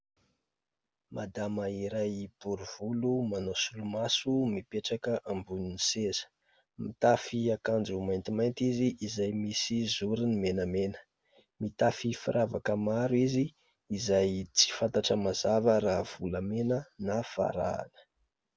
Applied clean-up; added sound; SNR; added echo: none; none; none; none.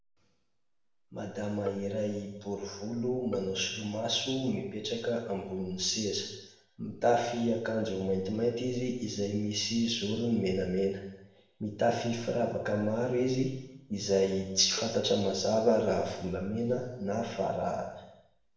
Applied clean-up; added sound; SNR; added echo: none; Bowed string instrument; 20 dB; reverberation time 0.9 s.